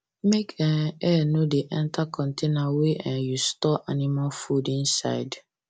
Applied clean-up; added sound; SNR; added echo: none; none; none; none.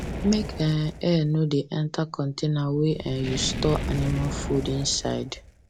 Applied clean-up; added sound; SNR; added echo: none; Fire; 8 dB; none.